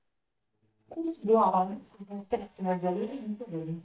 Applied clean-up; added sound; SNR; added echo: neural mask model DeepFilterNet 3.